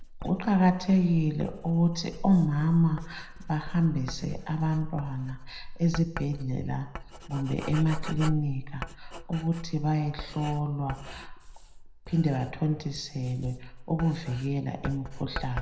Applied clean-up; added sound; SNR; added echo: none; Writing; 10 dB; reverberation time 0.7 s.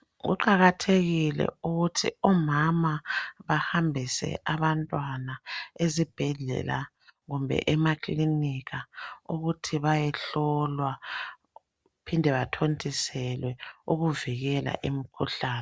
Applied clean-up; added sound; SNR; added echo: none; none; none; none.